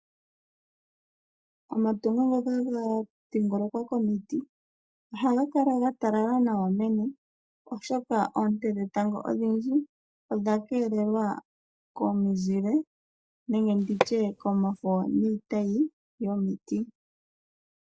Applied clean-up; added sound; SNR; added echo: neural mask model DeepFilterNet 3.